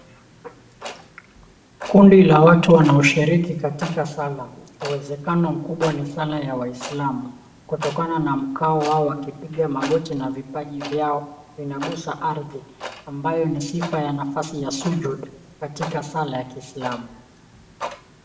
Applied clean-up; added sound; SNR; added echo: none; Clock; 17 dB; reverberation time 0.6 s.